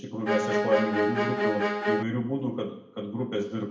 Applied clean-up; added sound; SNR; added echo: none; Bowed string instrument; -3 dB; reverberation time 0.7 s.